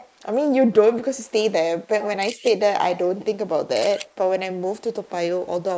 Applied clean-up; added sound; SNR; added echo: neural mask model Resemble Enhance denoiser.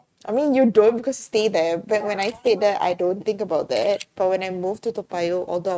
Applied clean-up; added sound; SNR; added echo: neural mask model RNNoise.